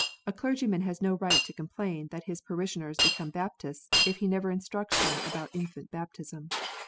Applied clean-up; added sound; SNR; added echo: classical method spectral subtraction.